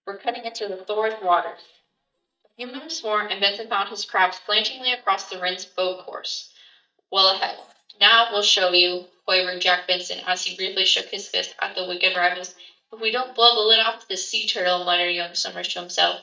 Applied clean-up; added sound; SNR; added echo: neural mask model DeepFilterNet 3.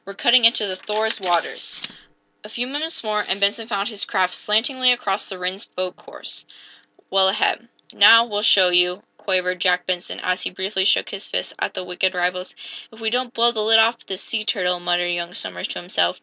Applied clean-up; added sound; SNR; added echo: none; none; none; none.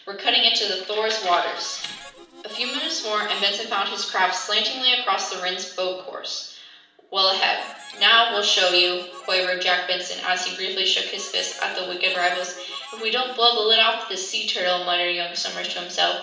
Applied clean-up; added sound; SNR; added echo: none; Harmonica; 20 dB; reverberation time 0.7 s.